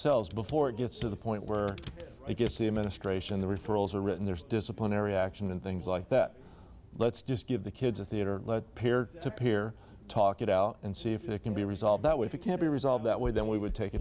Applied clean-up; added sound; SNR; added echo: none; Computer keyboard; 16 dB; none.